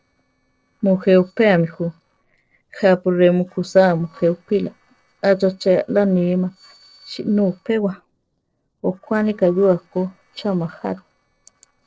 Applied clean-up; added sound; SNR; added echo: neural separator model SepFormer DNS4.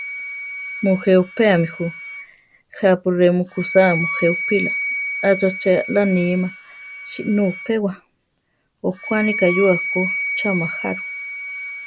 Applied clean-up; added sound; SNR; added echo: none; Wind instrument, woodwind instrument; 8 dB; none.